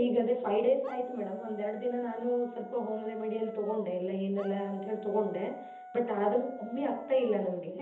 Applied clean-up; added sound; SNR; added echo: none; Dog; 17 dB; reverberation time 0.7 s.